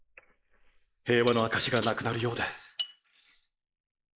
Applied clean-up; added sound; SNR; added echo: neural mask model Resemble Enhance denoiser.